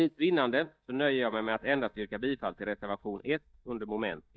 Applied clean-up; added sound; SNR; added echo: neural mask model DeepFilterNet 3.